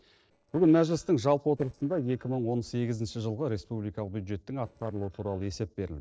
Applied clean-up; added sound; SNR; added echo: neural separator model SepFormer DNS4.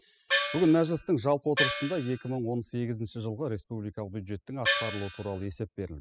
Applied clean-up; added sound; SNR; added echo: classical method spectral subtraction.